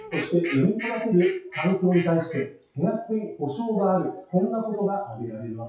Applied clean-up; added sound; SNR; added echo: classical method WPE with log-MMSE.